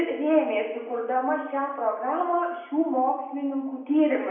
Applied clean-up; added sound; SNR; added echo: none; none; none; reverberation time 0.9 s.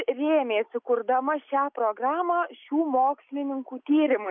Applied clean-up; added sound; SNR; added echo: none; none; none; none.